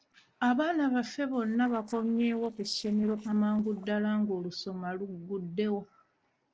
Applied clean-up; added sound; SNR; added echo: neural separator model SepFormer DNS4.